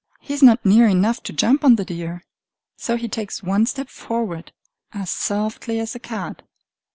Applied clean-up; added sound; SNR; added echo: none; none; none; none.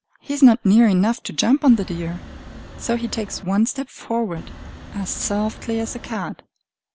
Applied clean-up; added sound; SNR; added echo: none; Wind; 16 dB; none.